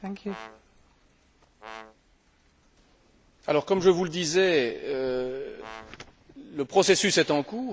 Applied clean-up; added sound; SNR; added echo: none; Brass instrument; 19 dB; none.